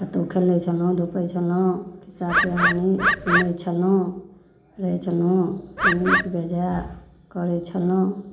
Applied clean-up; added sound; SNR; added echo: none; Bird; -2 dB; reverberation time 0.4 s.